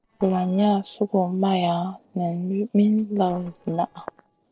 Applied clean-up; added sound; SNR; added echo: neural separator model SepFormer DNS4.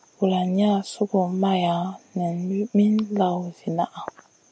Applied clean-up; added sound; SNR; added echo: none; none; none; none.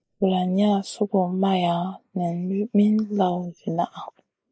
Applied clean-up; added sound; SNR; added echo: neural mask model Resemble Enhance denoiser.